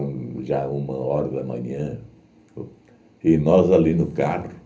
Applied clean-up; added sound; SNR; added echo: none; none; none; reverberation time 0.3 s.